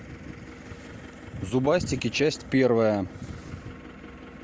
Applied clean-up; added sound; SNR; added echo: none; none; none; none.